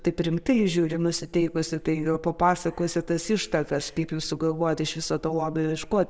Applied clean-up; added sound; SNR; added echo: none; none; none; none.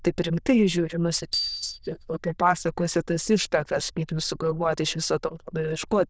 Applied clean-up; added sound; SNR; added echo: neural diffusion model UNIVERSE++.